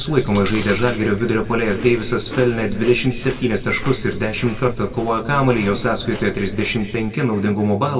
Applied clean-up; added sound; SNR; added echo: none; Chewing, mastication; 11 dB; reverberation time 1.6 s.